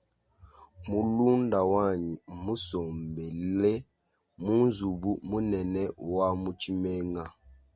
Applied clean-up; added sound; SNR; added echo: none; none; none; none.